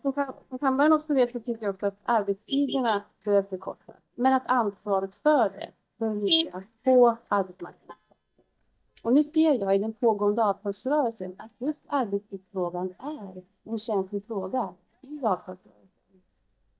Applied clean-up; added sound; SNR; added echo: neural mask model DeepFilterNet 3.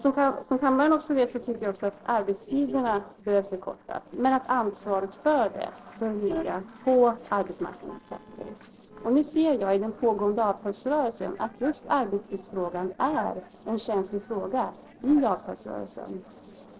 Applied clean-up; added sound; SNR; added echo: neural separator model SepFormer DNS4.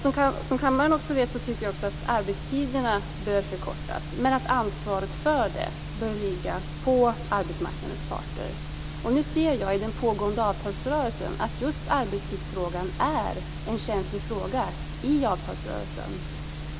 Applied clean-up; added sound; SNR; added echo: none; none; none; none.